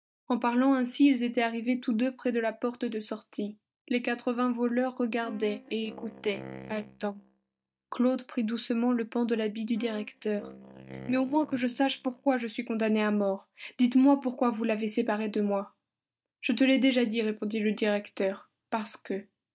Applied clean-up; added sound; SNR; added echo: neural mask model DeepFilterNet 3.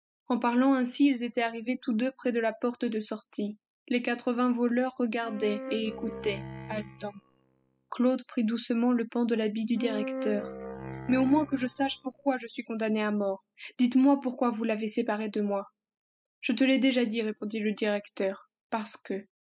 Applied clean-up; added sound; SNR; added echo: classical method spectral subtraction.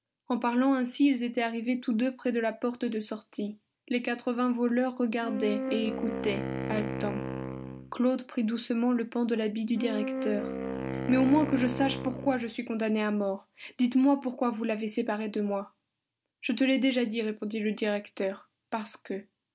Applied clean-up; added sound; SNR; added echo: none; Wind instrument, woodwind instrument; 6 dB; none.